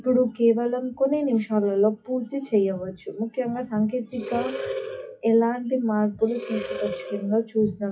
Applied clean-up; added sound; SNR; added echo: classical method WPE with log-MMSE.